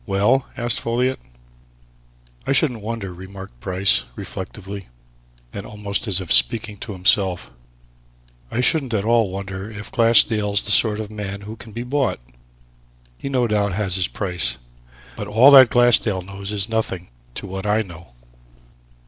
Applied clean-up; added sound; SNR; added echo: none; none; none; none.